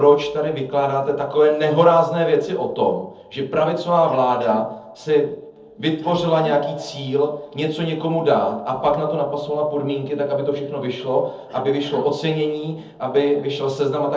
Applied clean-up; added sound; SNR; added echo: neural separator model SepFormer DNS4.